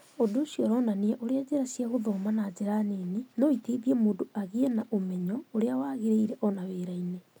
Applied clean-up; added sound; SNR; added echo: none; none; none; none.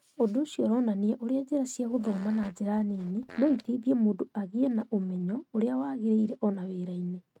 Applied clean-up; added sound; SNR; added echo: neural mask model RNNoise.